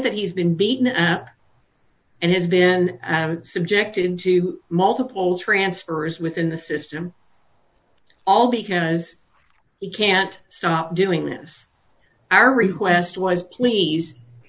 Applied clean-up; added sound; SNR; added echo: none; none; none; none.